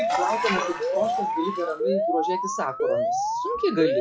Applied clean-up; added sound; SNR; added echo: classical method log-MMSE.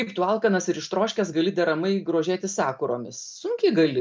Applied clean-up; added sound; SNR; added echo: none; none; none; none.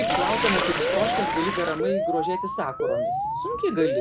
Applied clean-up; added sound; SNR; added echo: none; Sink (filling or washing) + Alarm; -3 dB; none.